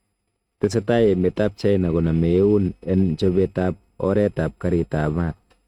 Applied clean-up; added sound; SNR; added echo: neural mask model RNNoise.